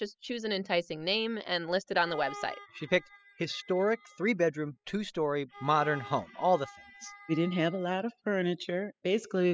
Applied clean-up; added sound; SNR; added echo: classical method spectral subtraction.